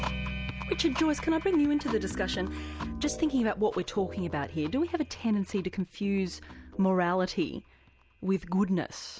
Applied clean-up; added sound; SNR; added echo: none; none; none; none.